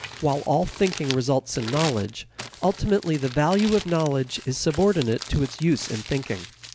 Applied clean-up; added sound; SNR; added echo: none; Crumpling, crinkling; 14 dB; none.